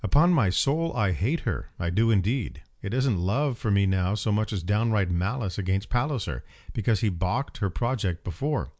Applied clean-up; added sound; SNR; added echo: none; none; none; none.